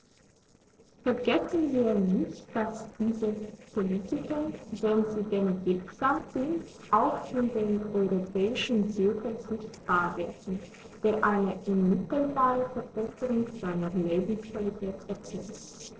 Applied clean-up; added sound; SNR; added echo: neural separator model SepFormer DNS4.